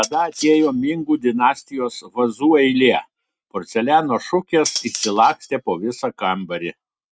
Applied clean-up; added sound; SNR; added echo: neural mask model RNNoise.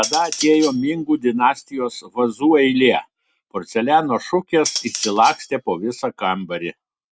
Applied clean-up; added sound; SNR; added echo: none; Cutlery, silverware; 9 dB; none.